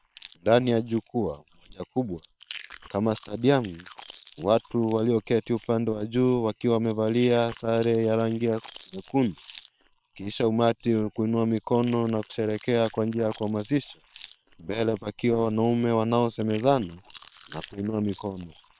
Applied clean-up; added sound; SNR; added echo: neural separator model SepFormer WHAM!.